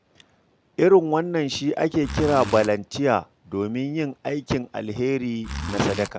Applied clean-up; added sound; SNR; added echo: none; Zipper (clothing); 8 dB; none.